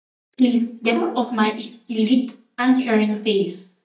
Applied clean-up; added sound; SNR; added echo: neural mask model DeepFilterNet 3.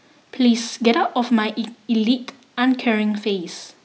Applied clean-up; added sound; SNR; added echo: none; none; none; none.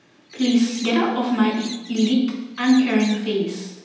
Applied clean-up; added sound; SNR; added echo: none; Bird; 18 dB; reverberation time 0.9 s.